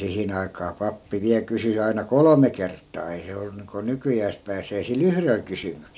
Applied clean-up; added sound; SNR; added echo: none; none; none; none.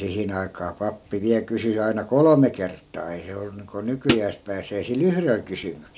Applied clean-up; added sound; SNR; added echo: none; Hi-hat; 0 dB; none.